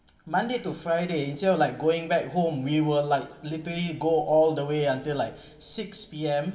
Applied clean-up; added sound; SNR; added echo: none; none; none; reverberation time 2.8 s.